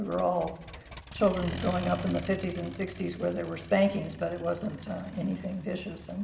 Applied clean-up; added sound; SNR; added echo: none; Accelerating, revving, vroom; 12 dB; reverberation time 0.9 s.